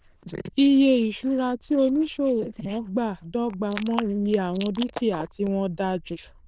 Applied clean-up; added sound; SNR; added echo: neural diffusion model UNIVERSE++.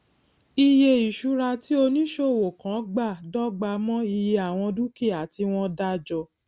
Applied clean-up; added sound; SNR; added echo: none; none; none; none.